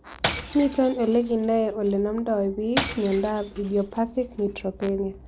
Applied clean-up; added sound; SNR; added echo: none; Shatter / Crushing; 11 dB; none.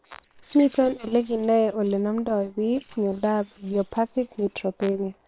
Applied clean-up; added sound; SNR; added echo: neural separator model SepFormer WHAM!.